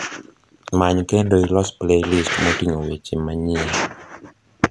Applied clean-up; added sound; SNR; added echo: none; none; none; none.